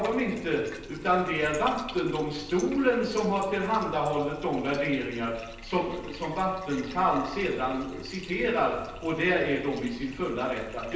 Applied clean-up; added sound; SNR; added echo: none; Bathtub (filling or washing); 16 dB; reverberation time 0.9 s.